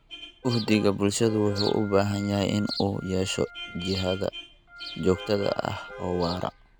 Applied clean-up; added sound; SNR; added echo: none; Vehicle horn, car horn, honking + Organ; 15 dB; none.